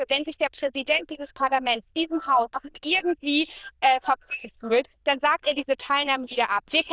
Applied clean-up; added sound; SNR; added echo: neural diffusion model UNIVERSE++.